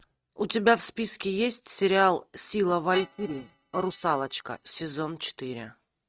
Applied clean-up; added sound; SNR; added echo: neural mask model RNNoise.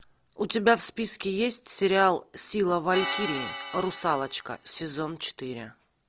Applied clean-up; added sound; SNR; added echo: none; Organ; 9 dB; none.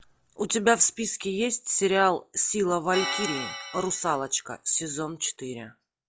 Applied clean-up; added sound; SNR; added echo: classical method log-MMSE.